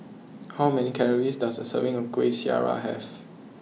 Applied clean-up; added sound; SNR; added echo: none; none; none; none.